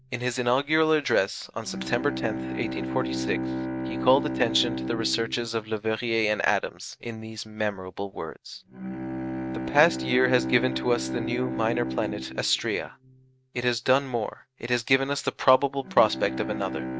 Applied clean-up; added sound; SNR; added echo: neural mask model RNNoise.